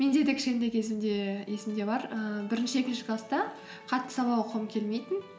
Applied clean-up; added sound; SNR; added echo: none; none; none; none.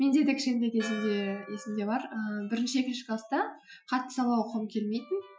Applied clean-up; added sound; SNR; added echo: classical method Wiener filter.